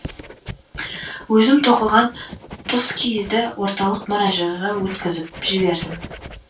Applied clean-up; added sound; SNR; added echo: none; Writing; 16 dB; reverberation time 0.2 s.